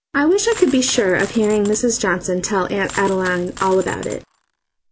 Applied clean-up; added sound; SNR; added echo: none; Coin (dropping); 18 dB; none.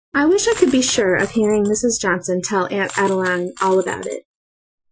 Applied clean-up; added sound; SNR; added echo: classical method Wiener filter.